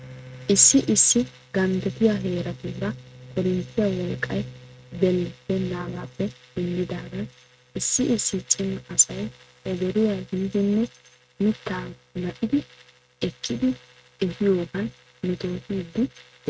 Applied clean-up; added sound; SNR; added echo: neural mask model RNNoise.